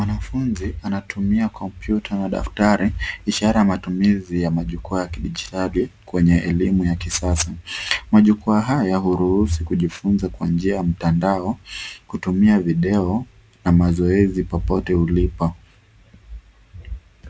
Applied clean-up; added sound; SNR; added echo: none; none; none; none.